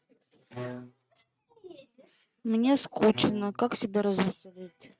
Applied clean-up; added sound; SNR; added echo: neural mask model RNNoise.